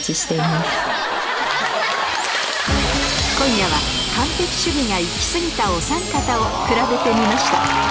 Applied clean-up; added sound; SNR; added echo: none; Drill; 10 dB; none.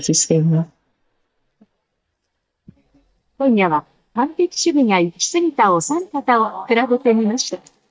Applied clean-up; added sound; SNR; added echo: neural mask model DeepFilterNet 3.